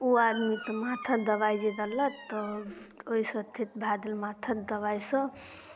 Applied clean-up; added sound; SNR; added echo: none; Squeak; 14 dB; none.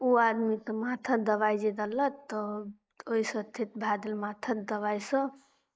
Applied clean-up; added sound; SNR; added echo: neural mask model Resemble Enhance denoiser.